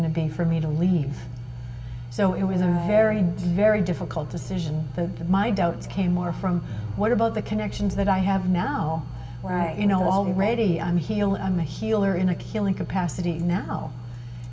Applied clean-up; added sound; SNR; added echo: none; none; none; reverberation time 1.8 s.